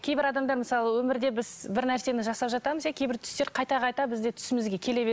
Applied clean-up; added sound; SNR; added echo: none; none; none; none.